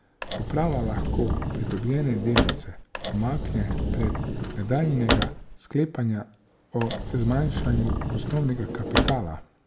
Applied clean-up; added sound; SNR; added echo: none; Sliding door / Slam / Wood; 0 dB; none.